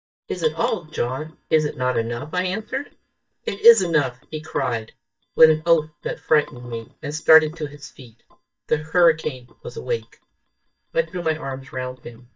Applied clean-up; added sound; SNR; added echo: neural mask model DeepFilterNet 3.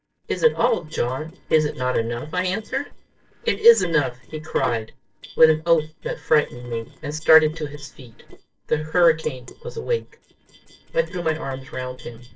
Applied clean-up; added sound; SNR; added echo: neural separator model SepFormer DNS4.